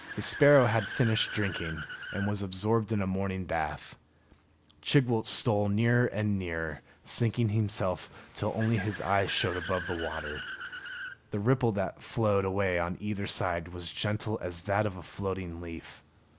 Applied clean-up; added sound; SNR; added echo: none; Accelerating, revving, vroom / Car; 15 dB; none.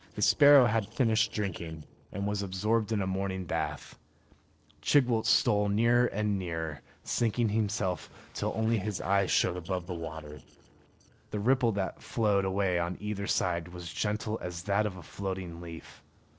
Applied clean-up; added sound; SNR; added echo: neural separator model SepFormer DNS4.